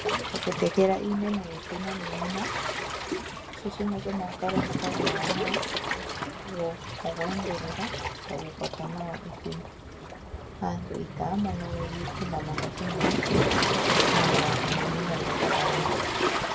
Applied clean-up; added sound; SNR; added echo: none; Waves, surf; -3 dB; reverberation time 0.2 s.